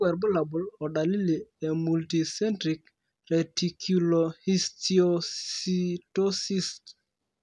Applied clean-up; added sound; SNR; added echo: none; none; none; none.